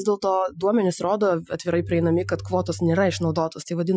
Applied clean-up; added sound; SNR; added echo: classical method Wiener filter.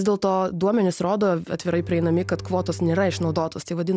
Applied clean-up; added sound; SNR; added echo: none; Bowed string instrument; 13 dB; none.